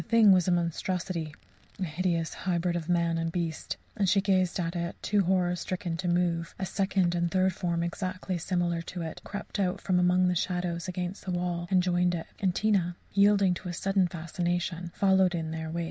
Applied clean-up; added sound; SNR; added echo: none; none; none; none.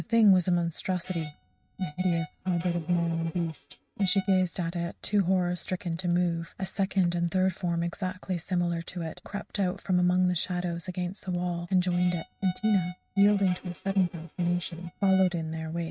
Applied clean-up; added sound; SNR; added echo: neural mask model RNNoise.